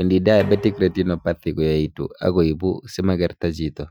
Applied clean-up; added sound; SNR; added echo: classical method Wiener filter.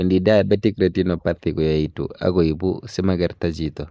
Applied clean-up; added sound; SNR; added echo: neural mask model Resemble Enhance denoiser.